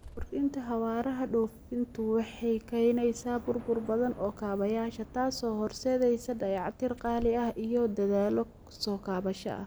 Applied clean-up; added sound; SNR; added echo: none; Bird + Subway, metro, underground / Train; 18 dB; none.